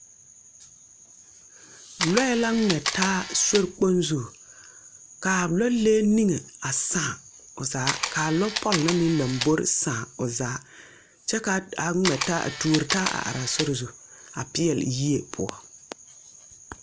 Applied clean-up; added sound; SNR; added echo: none; Camera; 5 dB; none.